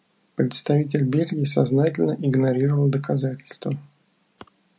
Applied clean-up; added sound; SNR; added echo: none; none; none; none.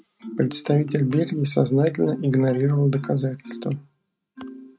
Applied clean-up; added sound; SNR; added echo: neural mask model RNNoise.